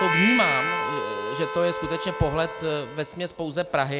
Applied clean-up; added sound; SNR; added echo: none; Harmonica; 2 dB; none.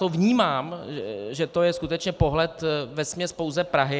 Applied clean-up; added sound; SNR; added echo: none; none; none; none.